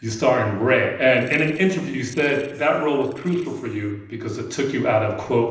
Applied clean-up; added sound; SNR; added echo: neural separator model SepFormer DNS4.